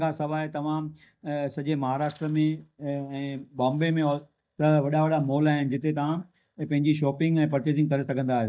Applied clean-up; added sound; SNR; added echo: neural mask model DeepFilterNet 3.